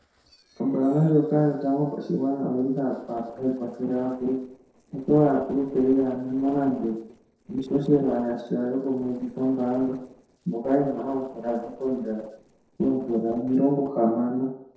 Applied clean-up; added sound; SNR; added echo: neural separator model SepFormer DNS4.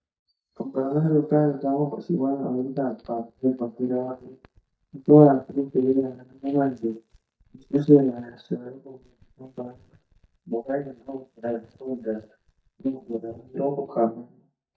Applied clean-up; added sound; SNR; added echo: neural mask model DeepFilterNet 3.